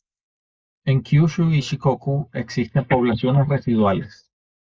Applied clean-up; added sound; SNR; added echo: neural mask model Resemble Enhance denoiser.